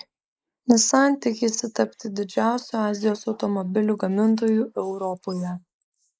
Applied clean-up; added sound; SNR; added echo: neural mask model Resemble Enhance denoiser.